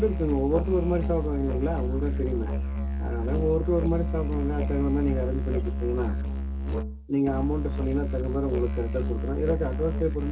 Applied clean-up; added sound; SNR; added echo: none; Musical instrument; 0 dB; reverberation time 0.2 s.